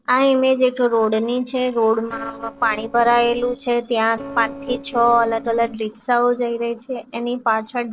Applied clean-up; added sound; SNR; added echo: neural separator model SepFormer DNS4.